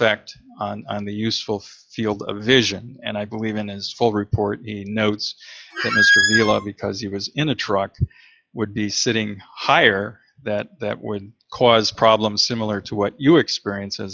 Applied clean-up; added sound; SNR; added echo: classical method log-MMSE.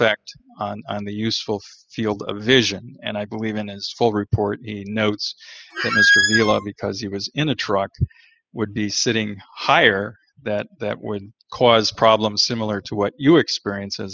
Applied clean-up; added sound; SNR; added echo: classical method spectral subtraction.